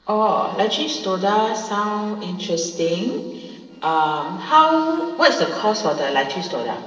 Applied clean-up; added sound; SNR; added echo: neural separator model SepFormer DNS4.